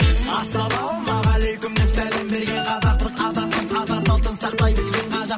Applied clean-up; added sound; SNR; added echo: none; Glass; 10 dB; none.